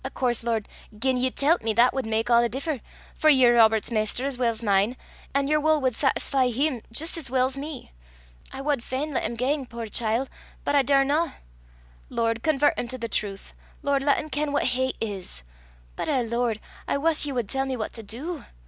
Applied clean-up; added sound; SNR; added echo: none; none; none; none.